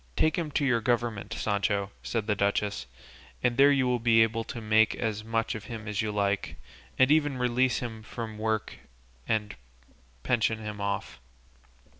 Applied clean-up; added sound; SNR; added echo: none; none; none; none.